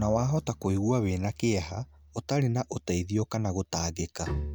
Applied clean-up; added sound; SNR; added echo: none; Bowed string instrument; 13 dB; none.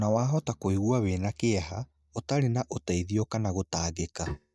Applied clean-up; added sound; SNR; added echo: neural mask model DeepFilterNet 3.